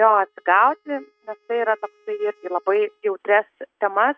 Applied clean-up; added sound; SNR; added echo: neural mask model RNNoise.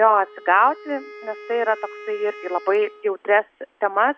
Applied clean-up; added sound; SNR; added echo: none; Wind instrument, woodwind instrument; 19 dB; none.